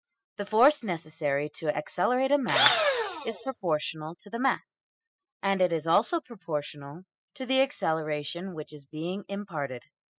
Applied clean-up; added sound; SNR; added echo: classical method spectral subtraction.